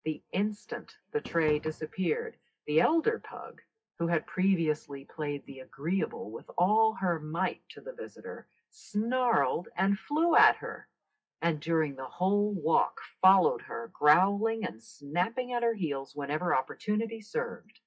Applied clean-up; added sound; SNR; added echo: classical method WPE with log-MMSE.